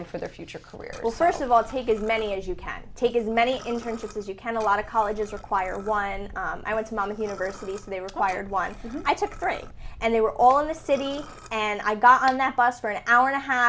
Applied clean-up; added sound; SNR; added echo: none; Liquid; 16 dB; none.